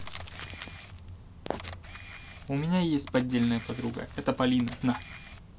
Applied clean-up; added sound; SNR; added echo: none; Crumpling, crinkling + Camera; 15 dB; none.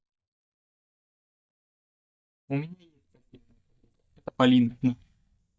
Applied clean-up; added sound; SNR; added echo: neural mask model DeepFilterNet 3.